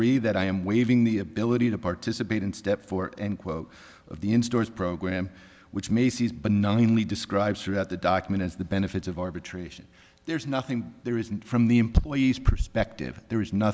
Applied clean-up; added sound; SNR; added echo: none; none; none; none.